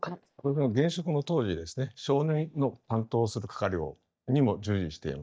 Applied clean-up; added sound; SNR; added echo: neural mask model DeepFilterNet 3.